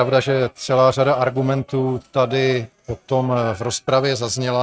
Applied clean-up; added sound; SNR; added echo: neural mask model RNNoise.